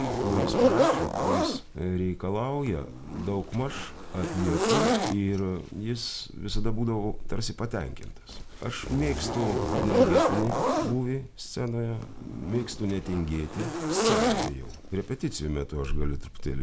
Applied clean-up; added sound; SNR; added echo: none; Zipper (clothing); -1 dB; none.